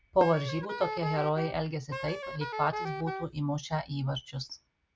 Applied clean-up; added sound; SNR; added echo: none; Wind instrument, woodwind instrument; 7 dB; none.